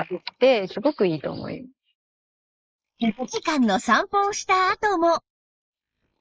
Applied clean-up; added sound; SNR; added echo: neural mask model Resemble Enhance denoiser.